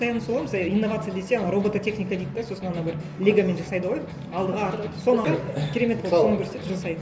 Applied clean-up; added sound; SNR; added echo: none; Electric guitar; 15 dB; none.